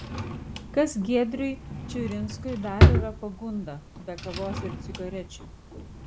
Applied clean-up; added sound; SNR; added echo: none; Drawer open or close; -4 dB; none.